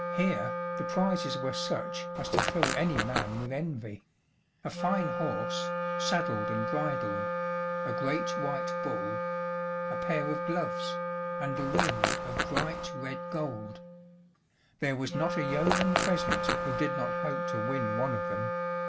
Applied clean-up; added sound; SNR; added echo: none; Fart + Wind instrument, woodwind instrument; -2 dB; none.